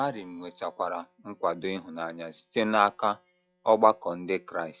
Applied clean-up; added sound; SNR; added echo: classical method log-MMSE.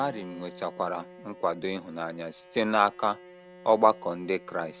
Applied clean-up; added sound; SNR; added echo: none; Bowed string instrument; 20 dB; none.